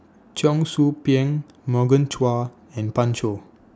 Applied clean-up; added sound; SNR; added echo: none; none; none; none.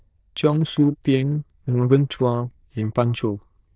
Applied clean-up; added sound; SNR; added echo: neural diffusion model UNIVERSE++.